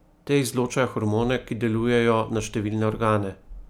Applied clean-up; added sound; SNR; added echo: none; none; none; none.